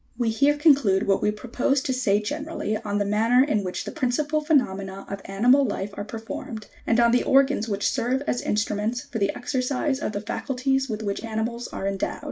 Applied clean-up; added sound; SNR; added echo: neural mask model Resemble Enhance denoiser.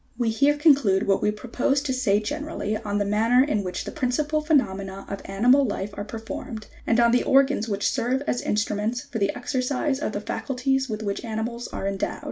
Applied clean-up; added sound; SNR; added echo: none; none; none; none.